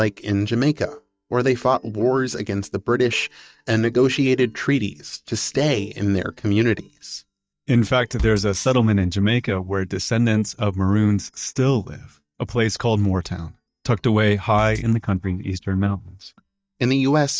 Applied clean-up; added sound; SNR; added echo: neural mask model DeepFilterNet 3.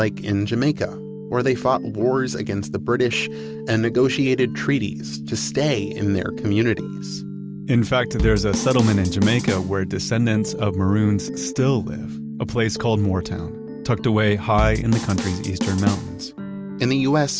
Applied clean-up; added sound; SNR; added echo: none; Drum kit; 6 dB; none.